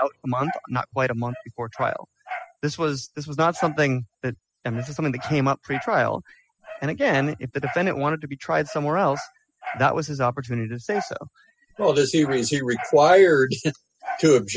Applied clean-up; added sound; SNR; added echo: classical method spectral subtraction.